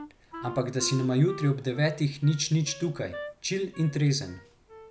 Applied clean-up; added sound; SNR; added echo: none; Wind instrument, woodwind instrument; 16 dB; none.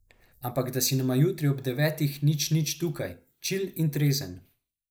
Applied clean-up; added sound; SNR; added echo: neural mask model Resemble Enhance denoiser.